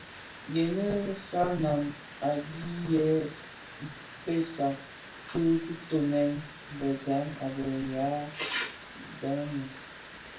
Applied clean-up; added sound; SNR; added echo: none; Water; 15 dB; reverberation time 0.3 s.